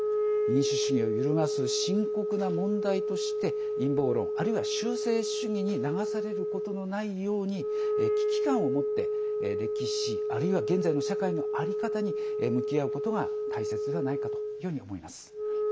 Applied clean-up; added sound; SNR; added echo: none; Wind instrument, woodwind instrument; -2 dB; none.